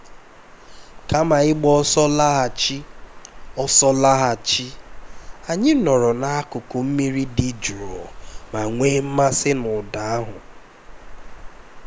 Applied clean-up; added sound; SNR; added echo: none; Water; 15 dB; none.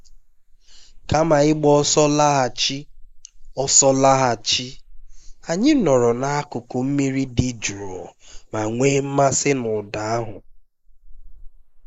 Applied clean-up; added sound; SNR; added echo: neural mask model Resemble Enhance denoiser.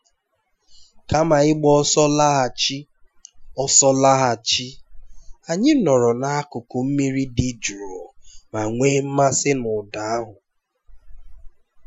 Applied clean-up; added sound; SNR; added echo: classical method Wiener filter.